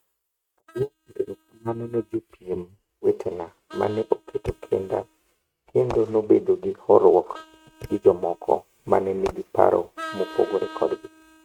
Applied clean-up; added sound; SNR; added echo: neural mask model RNNoise.